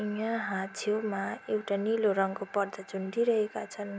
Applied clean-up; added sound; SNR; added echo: none; none; none; none.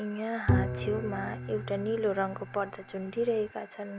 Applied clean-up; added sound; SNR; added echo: none; Bowed string instrument; 2 dB; none.